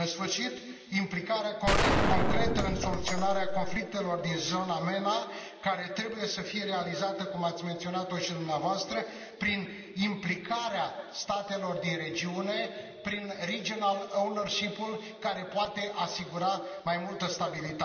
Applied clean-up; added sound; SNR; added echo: none; Gunshot, gunfire; -4 dB; reverberation time 2.0 s.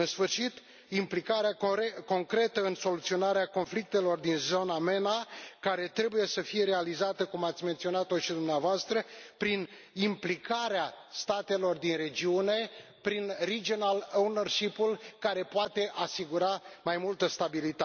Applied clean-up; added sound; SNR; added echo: none; none; none; none.